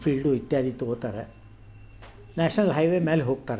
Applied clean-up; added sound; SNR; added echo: none; none; none; none.